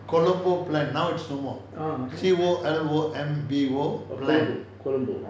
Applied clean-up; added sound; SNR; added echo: none; none; none; none.